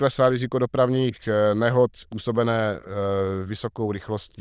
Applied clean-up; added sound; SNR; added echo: neural diffusion model UNIVERSE++.